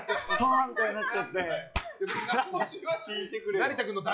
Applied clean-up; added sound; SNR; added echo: classical method log-MMSE.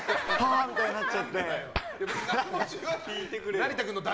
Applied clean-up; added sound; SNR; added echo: none; Hands; 15 dB; none.